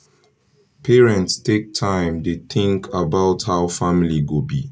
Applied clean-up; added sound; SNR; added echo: none; none; none; none.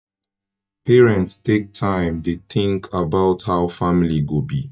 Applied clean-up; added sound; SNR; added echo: neural mask model DeepFilterNet 3.